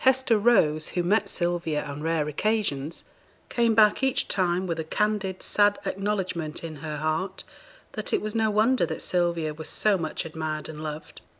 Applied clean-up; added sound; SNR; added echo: none; none; none; none.